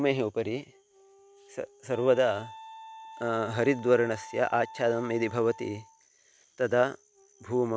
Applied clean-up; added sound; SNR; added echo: none; Wind instrument, woodwind instrument; 19 dB; none.